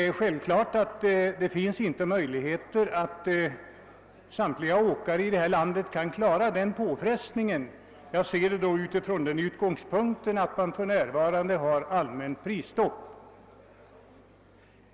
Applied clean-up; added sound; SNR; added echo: none; none; none; none.